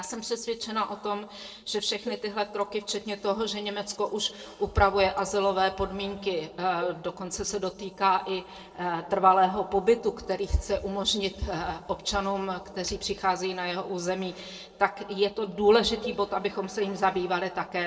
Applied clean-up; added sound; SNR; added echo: neural separator model SepFormer DNS4.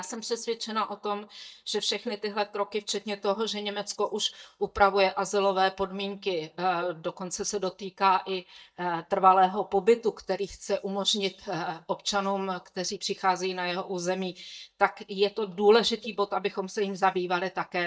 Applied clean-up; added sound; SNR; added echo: neural mask model DeepFilterNet 3.